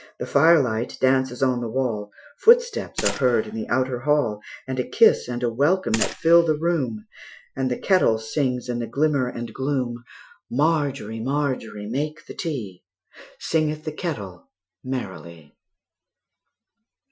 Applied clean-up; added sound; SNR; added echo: classical method Wiener filter.